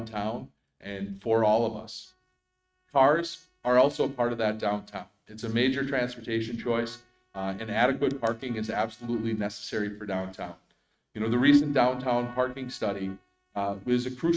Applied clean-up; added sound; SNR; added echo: neural mask model RNNoise.